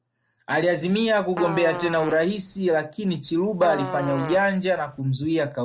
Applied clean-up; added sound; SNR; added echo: none; Fart; 10 dB; none.